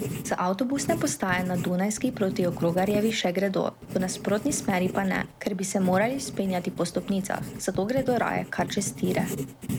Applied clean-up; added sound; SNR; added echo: none; Writing; 9 dB; none.